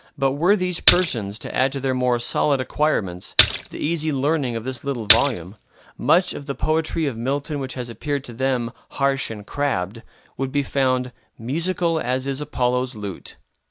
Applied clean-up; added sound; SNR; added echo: none; Splash, splatter; 1 dB; none.